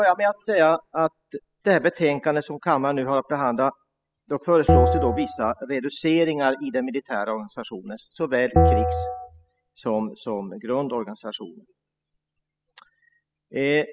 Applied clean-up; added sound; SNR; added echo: classical method spectral subtraction.